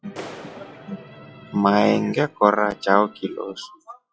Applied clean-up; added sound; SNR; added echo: classical method log-MMSE.